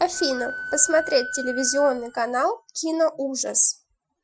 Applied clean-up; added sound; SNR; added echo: classical method Wiener filter.